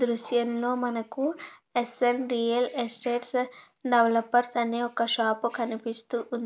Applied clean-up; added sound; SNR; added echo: none; none; none; none.